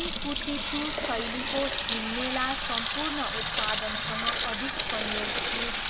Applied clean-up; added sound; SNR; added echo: none; Sink (filling or washing) / Water tap, faucet; -4 dB; reverberation time 2.2 s.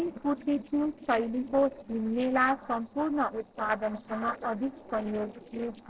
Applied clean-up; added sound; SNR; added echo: neural separator model SepFormer DNS4.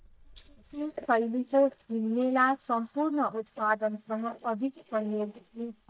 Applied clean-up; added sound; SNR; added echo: neural mask model DeepFilterNet 3.